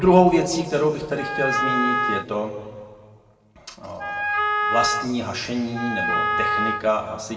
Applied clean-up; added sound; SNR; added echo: none; Wind instrument, woodwind instrument; 1 dB; reverberation time 1.5 s.